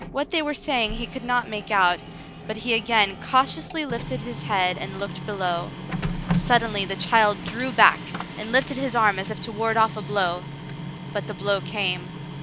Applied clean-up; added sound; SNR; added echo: none; Printer; 8 dB; none.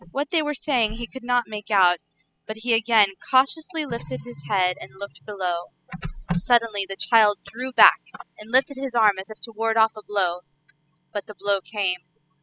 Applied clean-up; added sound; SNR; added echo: classical method spectral subtraction.